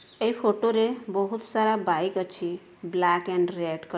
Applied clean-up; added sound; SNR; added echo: none; none; none; none.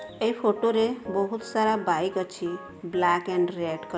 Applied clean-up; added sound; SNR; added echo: none; Organ; 16 dB; none.